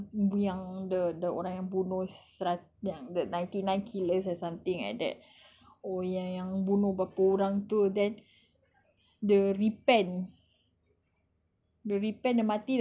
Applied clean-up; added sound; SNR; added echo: none; none; none; none.